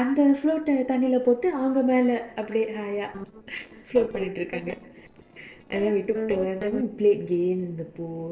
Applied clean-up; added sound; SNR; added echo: neural separator model SepFormer DNS4.